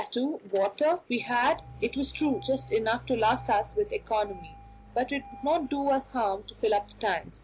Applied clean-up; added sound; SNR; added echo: none; Engine starting; 19 dB; none.